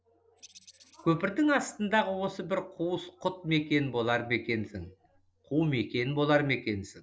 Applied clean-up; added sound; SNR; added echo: neural separator model SepFormer DNS4.